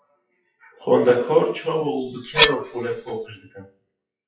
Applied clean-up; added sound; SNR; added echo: classical method WPE with log-MMSE.